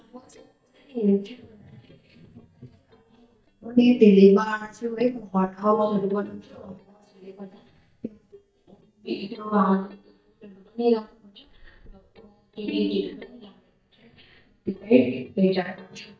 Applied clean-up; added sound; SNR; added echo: neural mask model DeepFilterNet 3.